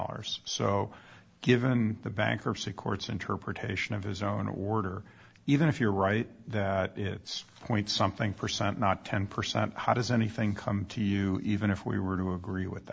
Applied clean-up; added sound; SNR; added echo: none; none; none; none.